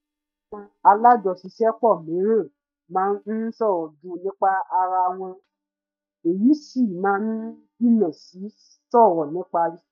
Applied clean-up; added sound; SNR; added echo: neural mask model DeepFilterNet 3.